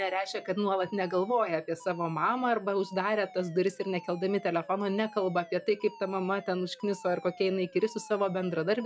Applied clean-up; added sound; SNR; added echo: classical method log-MMSE.